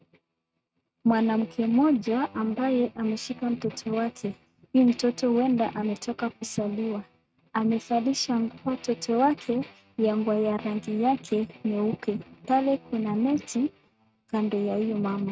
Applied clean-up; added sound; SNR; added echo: neural mask model RNNoise.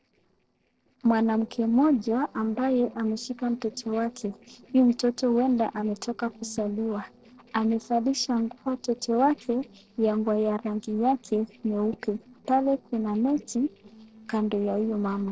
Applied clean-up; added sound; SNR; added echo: neural separator model SepFormer DNS4.